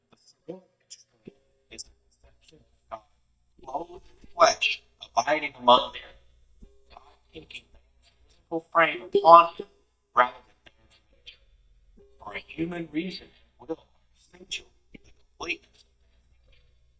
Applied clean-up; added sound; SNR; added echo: neural mask model DeepFilterNet 3.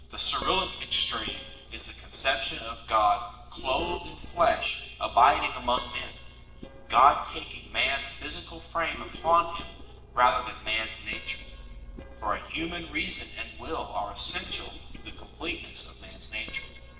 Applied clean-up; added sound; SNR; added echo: neural separator model SepFormer DNS4.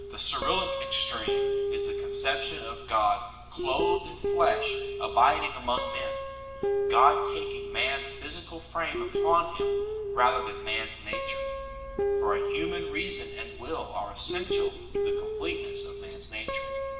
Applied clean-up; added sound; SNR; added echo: none; Guitar; 3 dB; reverberation time 1.7 s.